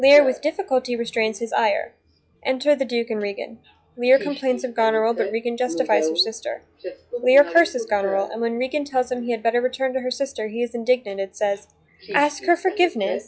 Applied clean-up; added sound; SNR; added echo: classical method log-MMSE.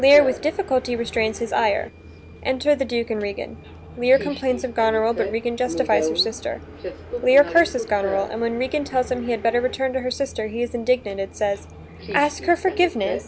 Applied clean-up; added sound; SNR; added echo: none; Subway, metro, underground; 11 dB; none.